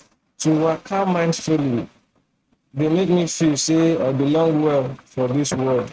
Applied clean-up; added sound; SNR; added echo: neural mask model RNNoise.